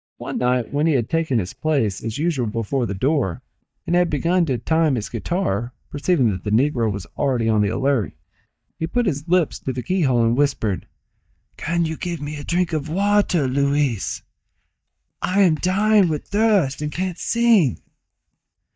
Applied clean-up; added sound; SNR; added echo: neural mask model DeepFilterNet 3.